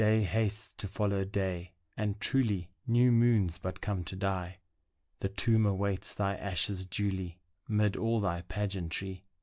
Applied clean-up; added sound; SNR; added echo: none; none; none; none.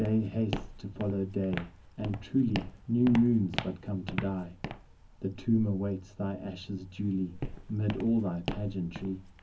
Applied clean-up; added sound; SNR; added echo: none; Walk, footsteps; 10 dB; reverberation time 0.4 s.